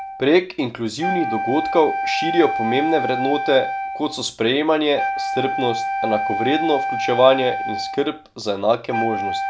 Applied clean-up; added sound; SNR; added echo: none; Wind instrument, woodwind instrument; 4 dB; none.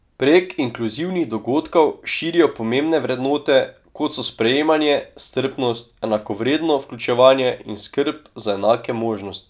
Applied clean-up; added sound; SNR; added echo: none; none; none; none.